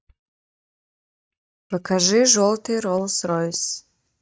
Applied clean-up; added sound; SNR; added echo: neural mask model DeepFilterNet 3.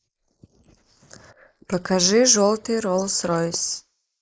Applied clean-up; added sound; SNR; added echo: neural mask model Resemble Enhance denoiser.